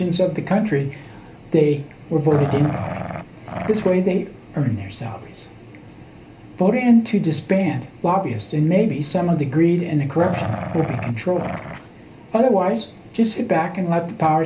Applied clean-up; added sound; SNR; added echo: none; Growling; 7 dB; reverberation time 0.3 s.